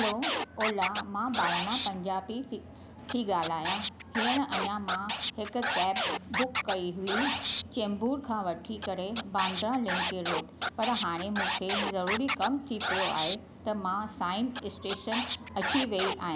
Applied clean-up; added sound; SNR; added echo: none; Scratching (performance technique); 1 dB; none.